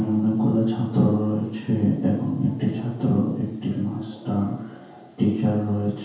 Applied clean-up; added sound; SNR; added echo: none; none; none; reverberation time 0.6 s.